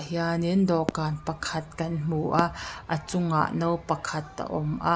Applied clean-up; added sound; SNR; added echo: none; Fireworks; 12 dB; none.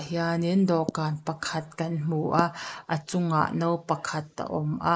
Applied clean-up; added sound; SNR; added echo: neural mask model Resemble Enhance denoiser.